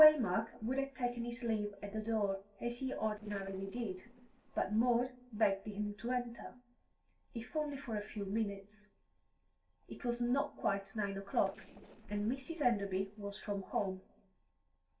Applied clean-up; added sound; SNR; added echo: neural separator model SepFormer DNS4.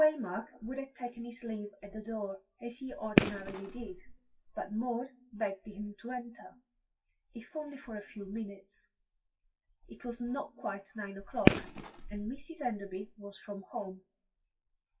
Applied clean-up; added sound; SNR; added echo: classical method WPE with log-MMSE.